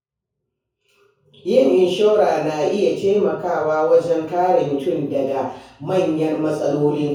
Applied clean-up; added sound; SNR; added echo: none; none; none; reverberation time 0.6 s.